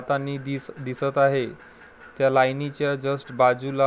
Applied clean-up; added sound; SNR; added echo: none; none; none; none.